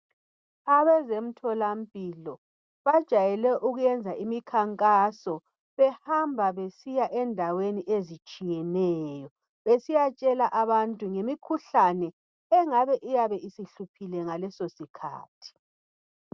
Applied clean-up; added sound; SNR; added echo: none; none; none; none.